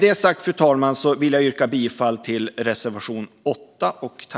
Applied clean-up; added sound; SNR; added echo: none; none; none; none.